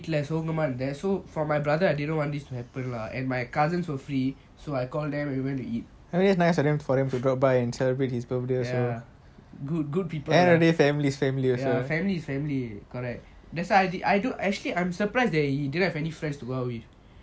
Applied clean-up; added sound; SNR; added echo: none; none; none; none.